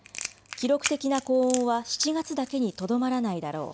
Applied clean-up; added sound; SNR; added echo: none; Crackle; 12 dB; none.